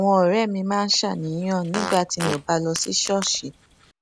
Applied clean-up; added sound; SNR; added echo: none; Fart; 11 dB; none.